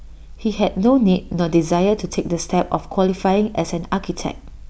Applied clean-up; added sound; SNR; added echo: none; none; none; none.